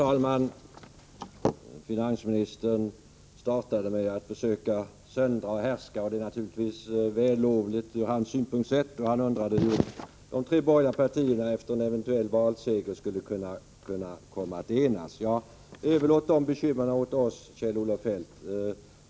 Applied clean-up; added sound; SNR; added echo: none; none; none; none.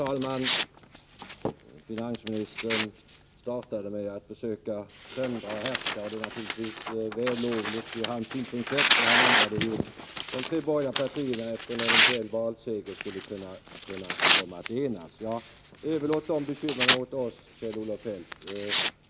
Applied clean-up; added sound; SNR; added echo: none; Tearing; -4 dB; none.